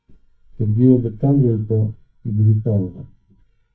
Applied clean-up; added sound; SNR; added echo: neural mask model DeepFilterNet 3.